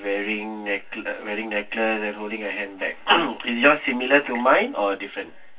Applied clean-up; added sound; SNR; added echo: none; none; none; reverberation time 0.2 s.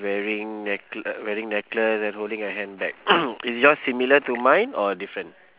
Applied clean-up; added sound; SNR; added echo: none; none; none; none.